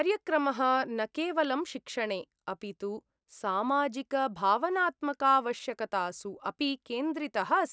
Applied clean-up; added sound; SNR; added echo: none; none; none; none.